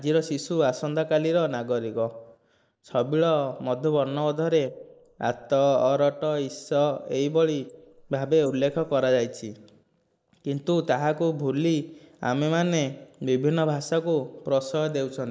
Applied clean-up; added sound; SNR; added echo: neural mask model Resemble Enhance denoiser.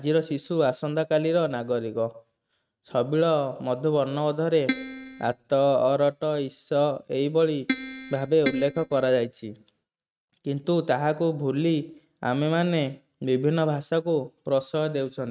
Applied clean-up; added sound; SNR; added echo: neural mask model RNNoise.